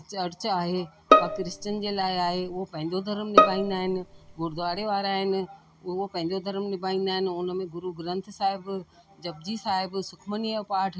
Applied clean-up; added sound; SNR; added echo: none; Bowed string instrument; -5 dB; none.